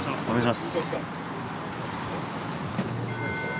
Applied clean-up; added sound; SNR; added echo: none; Gong; 18 dB; none.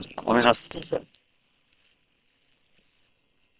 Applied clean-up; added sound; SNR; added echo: neural separator model SepFormer WHAM!.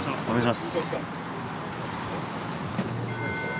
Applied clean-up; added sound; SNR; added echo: none; none; none; none.